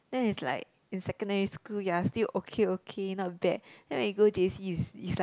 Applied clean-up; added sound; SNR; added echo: none; none; none; none.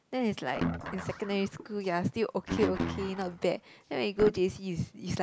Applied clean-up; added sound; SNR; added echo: none; Guitar; 5 dB; none.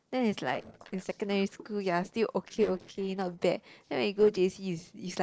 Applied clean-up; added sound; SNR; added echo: neural separator model SepFormer DNS4.